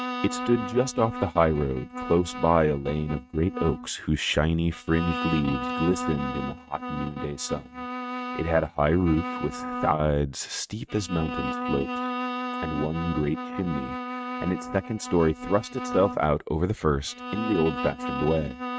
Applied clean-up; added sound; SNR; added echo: neural mask model RNNoise.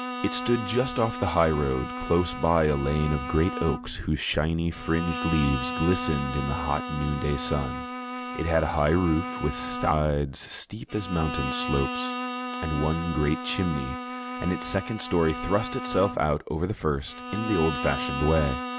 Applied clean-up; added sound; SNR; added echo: none; Bowed string instrument; 7 dB; none.